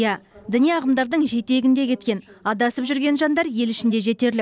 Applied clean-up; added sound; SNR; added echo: none; none; none; none.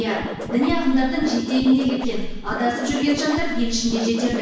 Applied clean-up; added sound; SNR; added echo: none; Scratching (performance technique); 6 dB; reverberation time 1.1 s.